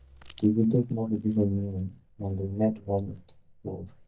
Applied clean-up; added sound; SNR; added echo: neural mask model DeepFilterNet 3.